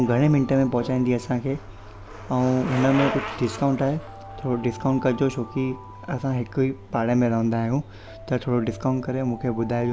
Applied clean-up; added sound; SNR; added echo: none; Bicycle + Alarm; 14 dB; none.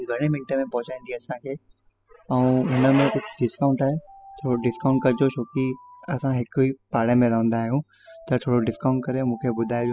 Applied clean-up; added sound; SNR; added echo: classical method spectral subtraction.